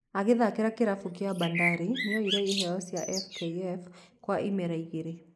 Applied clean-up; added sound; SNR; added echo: neural mask model Resemble Enhance denoiser.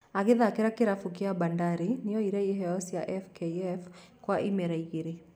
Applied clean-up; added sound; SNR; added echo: none; none; none; none.